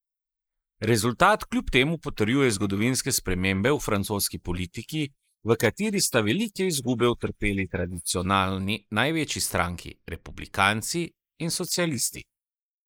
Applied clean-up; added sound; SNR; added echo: neural mask model Resemble Enhance denoiser.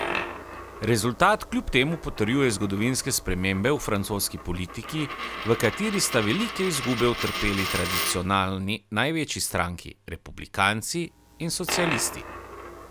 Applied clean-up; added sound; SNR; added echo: none; Coin (dropping); 8 dB; none.